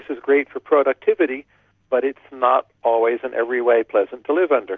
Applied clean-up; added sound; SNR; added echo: none; none; none; none.